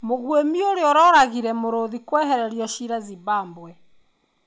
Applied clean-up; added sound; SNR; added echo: none; none; none; none.